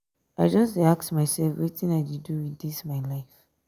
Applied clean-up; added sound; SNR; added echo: none; none; none; none.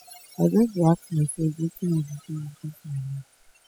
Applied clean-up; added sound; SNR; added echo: classical method spectral subtraction.